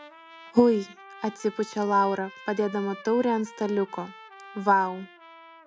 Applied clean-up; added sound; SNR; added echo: none; Trumpet; 19 dB; none.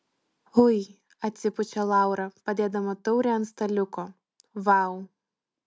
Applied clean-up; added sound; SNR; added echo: none; none; none; none.